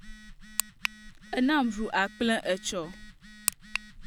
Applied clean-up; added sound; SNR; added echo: none; Telephone; 20 dB; none.